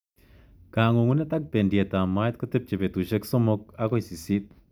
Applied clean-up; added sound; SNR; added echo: none; none; none; none.